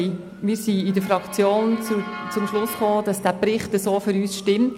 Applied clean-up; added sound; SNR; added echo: none; Motor vehicle (road) / Siren; 16 dB; none.